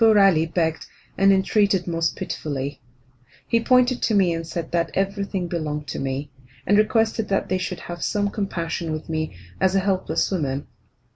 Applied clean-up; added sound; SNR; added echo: none; none; none; none.